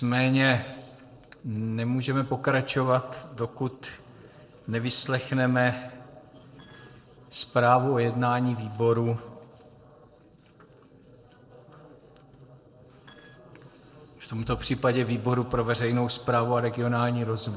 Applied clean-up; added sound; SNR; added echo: neural separator model SepFormer DNS4.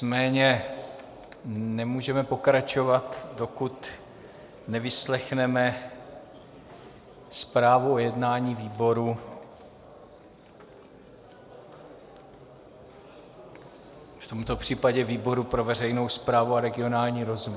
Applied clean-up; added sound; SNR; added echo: none; none; none; none.